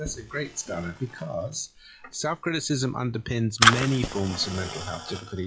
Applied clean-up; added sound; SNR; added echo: classical method log-MMSE.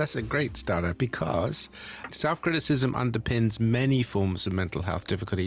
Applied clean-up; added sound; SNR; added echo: none; none; none; none.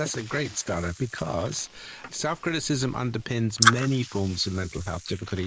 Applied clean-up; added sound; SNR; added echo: neural mask model Resemble Enhance denoiser.